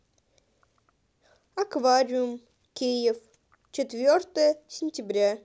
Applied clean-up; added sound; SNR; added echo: none; none; none; none.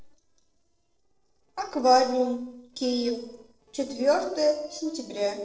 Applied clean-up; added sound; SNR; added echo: neural separator model SepFormer DNS4.